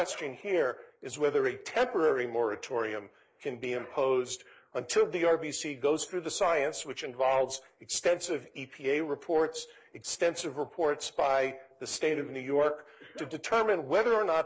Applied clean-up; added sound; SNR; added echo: neural mask model Resemble Enhance denoiser.